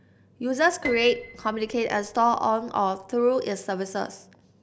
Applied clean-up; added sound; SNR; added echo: none; Piano; 15 dB; none.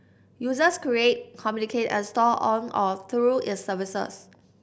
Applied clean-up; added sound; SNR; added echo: none; none; none; none.